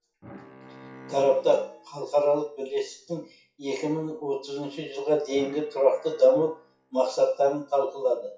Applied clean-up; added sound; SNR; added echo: classical method WPE with log-MMSE.